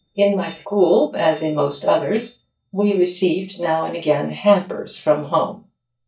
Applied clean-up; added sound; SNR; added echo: neural mask model DeepFilterNet 3.